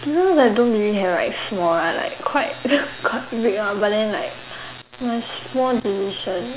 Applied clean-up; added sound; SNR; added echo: none; none; none; none.